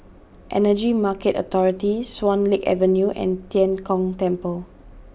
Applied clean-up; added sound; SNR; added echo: none; none; none; none.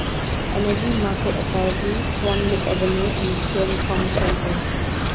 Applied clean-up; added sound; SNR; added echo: none; Chirp, tweet; -3 dB; none.